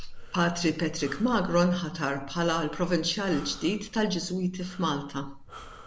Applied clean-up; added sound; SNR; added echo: none; Breathing; 14 dB; none.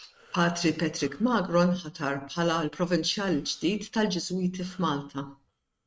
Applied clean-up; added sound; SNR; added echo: neural mask model RNNoise.